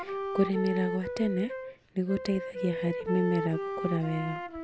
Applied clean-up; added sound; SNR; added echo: none; Wind instrument, woodwind instrument; 4 dB; none.